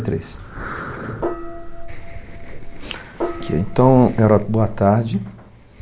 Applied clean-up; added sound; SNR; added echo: none; Gong; 7 dB; none.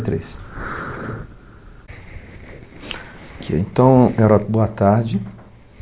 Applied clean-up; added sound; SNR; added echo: none; none; none; none.